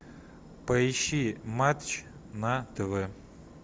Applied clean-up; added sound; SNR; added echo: none; none; none; none.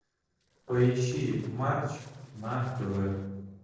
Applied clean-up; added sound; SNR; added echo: neural separator model SepFormer DNS4.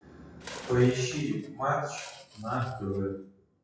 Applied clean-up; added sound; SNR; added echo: classical method WPE with log-MMSE.